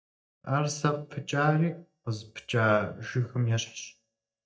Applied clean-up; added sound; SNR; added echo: neural mask model DeepFilterNet 3.